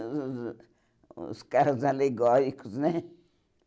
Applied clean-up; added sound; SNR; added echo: none; none; none; none.